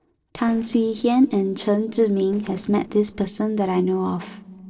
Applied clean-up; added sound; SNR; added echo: neural separator model SepFormer DNS4.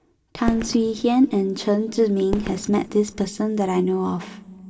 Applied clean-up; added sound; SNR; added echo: none; Fireworks; 13 dB; reverberation time 1.9 s.